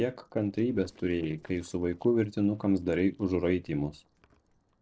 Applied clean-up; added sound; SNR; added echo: neural separator model SepFormer DNS4.